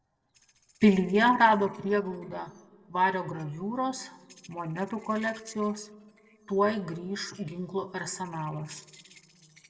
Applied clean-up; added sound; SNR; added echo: neural separator model SepFormer DNS4.